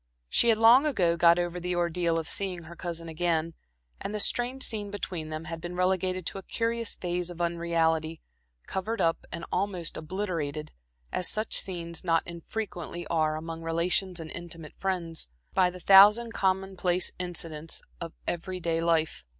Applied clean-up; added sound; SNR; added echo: none; none; none; none.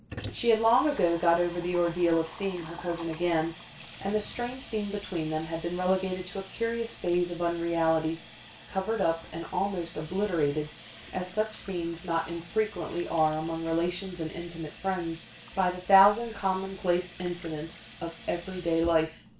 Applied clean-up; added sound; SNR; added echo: none; Sink (filling or washing) / Water tap, faucet; 15 dB; reverberation time 0.3 s.